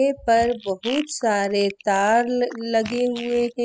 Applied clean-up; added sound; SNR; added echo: classical method spectral subtraction.